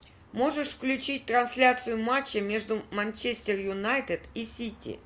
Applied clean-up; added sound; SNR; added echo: none; none; none; none.